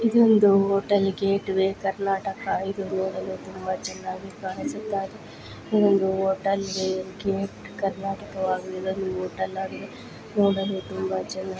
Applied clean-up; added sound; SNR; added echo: none; none; none; none.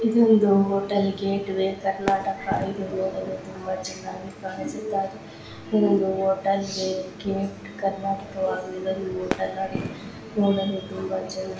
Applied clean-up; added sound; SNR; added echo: none; Fireworks; 11 dB; reverberation time 0.7 s.